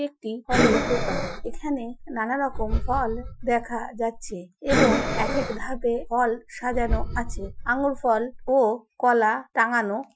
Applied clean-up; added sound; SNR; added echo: classical method Wiener filter.